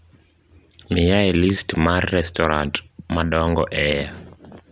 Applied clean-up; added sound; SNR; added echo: none; none; none; none.